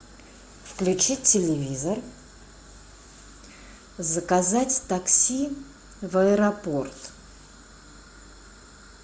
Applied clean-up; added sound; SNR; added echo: none; none; none; none.